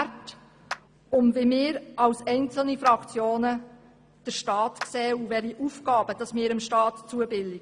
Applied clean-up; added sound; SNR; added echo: none; Clapping; 17 dB; none.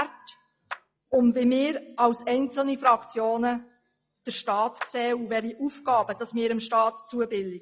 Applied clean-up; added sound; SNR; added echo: classical method log-MMSE.